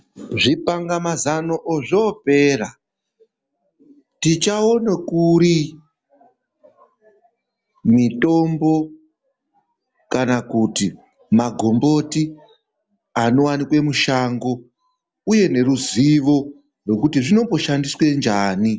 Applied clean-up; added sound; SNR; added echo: none; none; none; none.